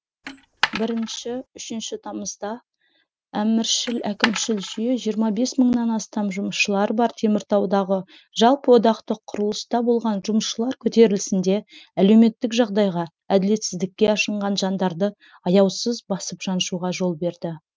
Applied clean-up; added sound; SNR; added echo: none; Coin (dropping); 9 dB; none.